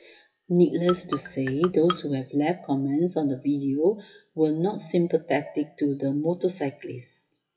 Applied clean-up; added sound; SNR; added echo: classical method WPE with log-MMSE.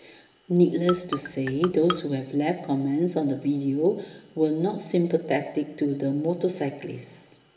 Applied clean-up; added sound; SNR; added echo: none; Marimba, xylophone; 9 dB; reverberation time 1.6 s.